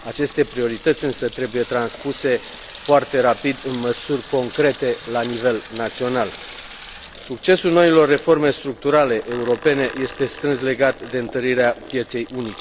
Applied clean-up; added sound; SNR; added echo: none; Sink (filling or washing) / Water tap, faucet; 15 dB; none.